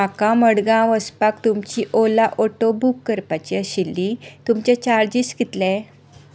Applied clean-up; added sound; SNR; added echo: none; none; none; none.